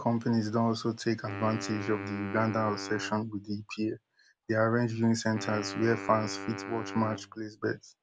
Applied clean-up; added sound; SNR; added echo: none; Wind instrument, woodwind instrument; 11 dB; none.